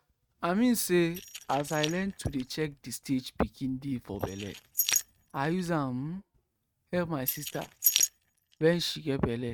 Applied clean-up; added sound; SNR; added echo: neural mask model RNNoise.